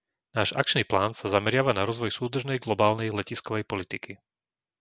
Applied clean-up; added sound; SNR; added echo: none; none; none; none.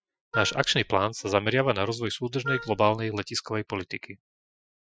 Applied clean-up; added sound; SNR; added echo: classical method Wiener filter.